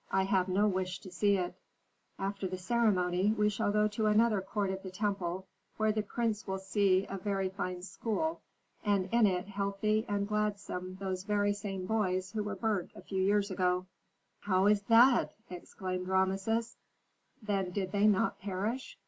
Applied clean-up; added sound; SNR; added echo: none; none; none; none.